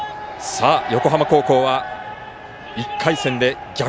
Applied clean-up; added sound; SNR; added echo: none; none; none; none.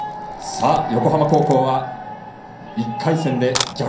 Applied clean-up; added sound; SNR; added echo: none; Camera; 14 dB; reverberation time 0.6 s.